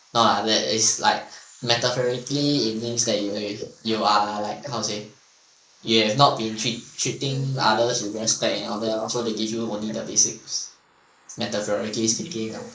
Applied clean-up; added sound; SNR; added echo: neural mask model Resemble Enhance denoiser.